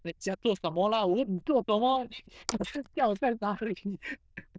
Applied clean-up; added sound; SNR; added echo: neural diffusion model UNIVERSE++.